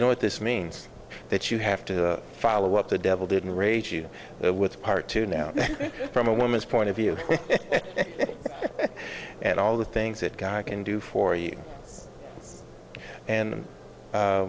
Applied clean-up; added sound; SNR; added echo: none; none; none; none.